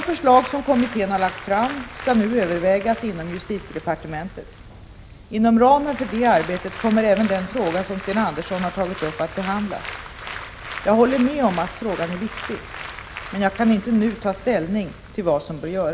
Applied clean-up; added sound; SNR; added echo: none; Applause; 15 dB; none.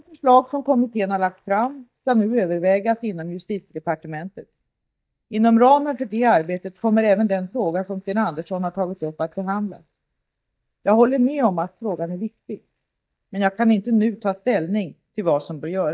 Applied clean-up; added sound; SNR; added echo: neural mask model DeepFilterNet 3.